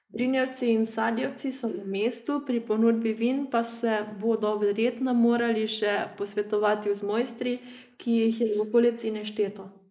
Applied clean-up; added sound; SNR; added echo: neural mask model Resemble Enhance denoiser.